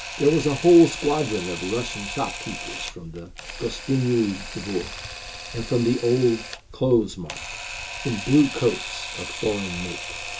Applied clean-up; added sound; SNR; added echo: none; Camera; 10 dB; reverberation time 0.2 s.